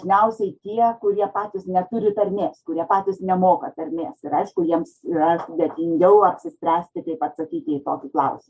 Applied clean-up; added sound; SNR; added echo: none; none; none; none.